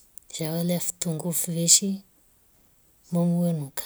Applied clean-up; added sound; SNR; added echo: none; none; none; none.